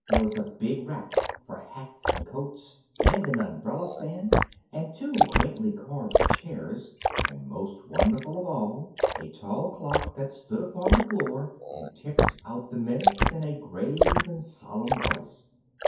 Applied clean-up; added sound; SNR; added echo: none; Liquid; -3 dB; reverberation time 0.6 s.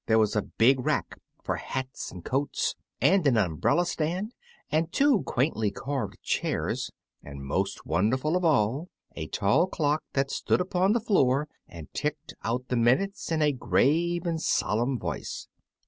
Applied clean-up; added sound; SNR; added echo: none; none; none; none.